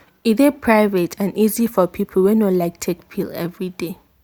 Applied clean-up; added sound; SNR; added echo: none; none; none; none.